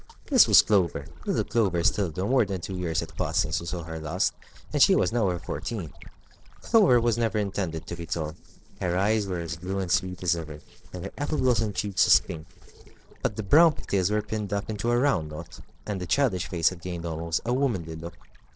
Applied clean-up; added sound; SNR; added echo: neural separator model SepFormer DNS4.